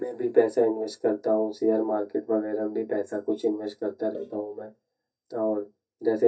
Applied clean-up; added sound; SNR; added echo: neural mask model DeepFilterNet 3.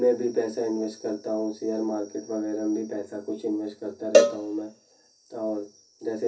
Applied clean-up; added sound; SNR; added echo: none; Cowbell; -4 dB; reverberation time 0.3 s.